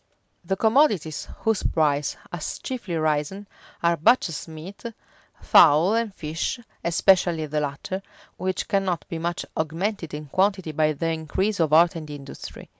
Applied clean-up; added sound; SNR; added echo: none; none; none; none.